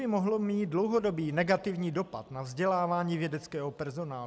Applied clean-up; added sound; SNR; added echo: none; none; none; none.